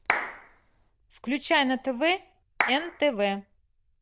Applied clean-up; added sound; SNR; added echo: neural diffusion model UNIVERSE++.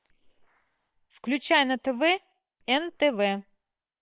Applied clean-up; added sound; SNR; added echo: neural separator model SepFormer WHAM!.